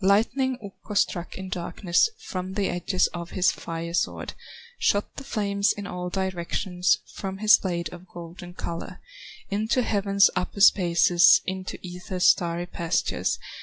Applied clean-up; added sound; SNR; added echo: none; none; none; none.